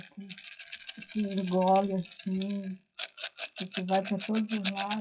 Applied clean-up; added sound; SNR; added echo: classical method WPE with log-MMSE.